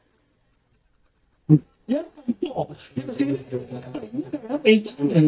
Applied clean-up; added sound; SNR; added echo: neural mask model DeepFilterNet 3.